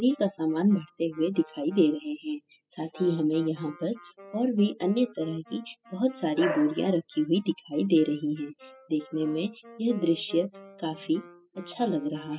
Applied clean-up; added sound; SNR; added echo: classical method spectral subtraction.